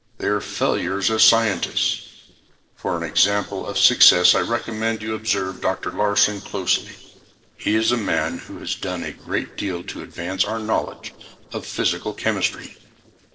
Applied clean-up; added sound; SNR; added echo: neural separator model SepFormer DNS4.